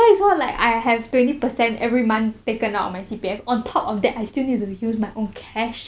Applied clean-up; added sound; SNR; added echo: none; none; none; none.